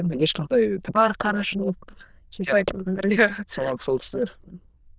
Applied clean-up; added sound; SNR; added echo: neural diffusion model UNIVERSE++.